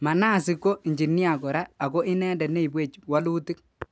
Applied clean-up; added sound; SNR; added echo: none; none; none; none.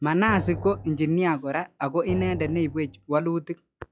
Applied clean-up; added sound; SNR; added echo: classical method log-MMSE.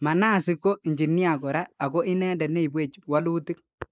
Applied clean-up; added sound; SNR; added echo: neural mask model Resemble Enhance denoiser.